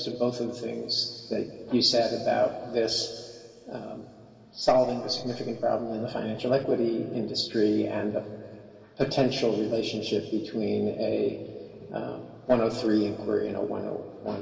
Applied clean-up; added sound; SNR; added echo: none; none; none; reverberation time 2.6 s.